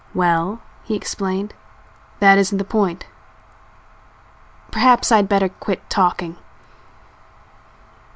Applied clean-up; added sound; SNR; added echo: none; none; none; none.